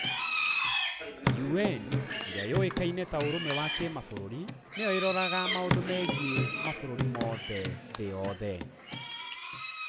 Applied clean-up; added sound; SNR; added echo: none; Hands / Wood + Livestock, farm animals, working animals; -2 dB; none.